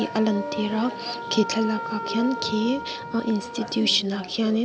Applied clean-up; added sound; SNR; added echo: none; Wind instrument, woodwind instrument; 10 dB; none.